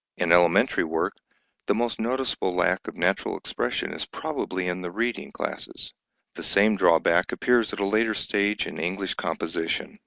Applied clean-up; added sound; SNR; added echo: none; none; none; none.